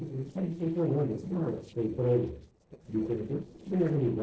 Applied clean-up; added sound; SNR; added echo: neural separator model SepFormer DNS4.